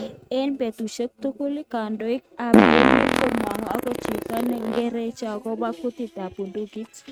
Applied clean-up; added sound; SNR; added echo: neural mask model RNNoise.